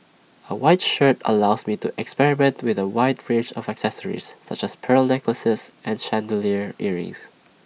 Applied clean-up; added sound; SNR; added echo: none; none; none; none.